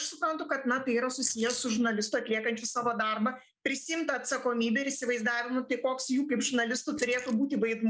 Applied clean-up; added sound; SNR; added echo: neural mask model Resemble Enhance denoiser.